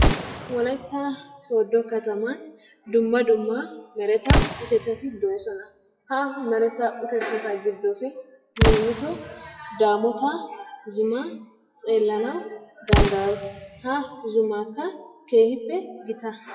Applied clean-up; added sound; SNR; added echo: classical method WPE with log-MMSE.